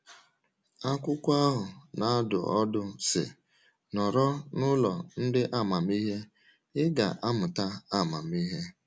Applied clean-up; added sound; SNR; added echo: none; none; none; none.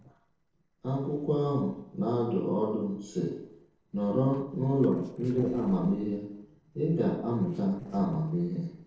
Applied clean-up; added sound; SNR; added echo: neural separator model SepFormer DNS4.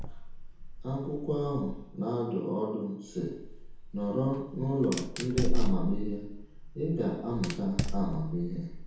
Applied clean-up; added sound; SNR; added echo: none; Fire; 0 dB; reverberation time 0.9 s.